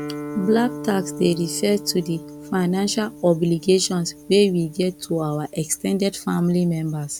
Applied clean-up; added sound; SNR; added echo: none; Guitar; 15 dB; none.